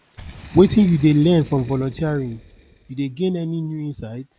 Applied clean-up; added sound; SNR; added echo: none; Boom; 20 dB; none.